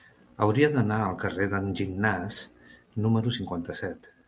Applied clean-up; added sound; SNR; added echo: none; none; none; none.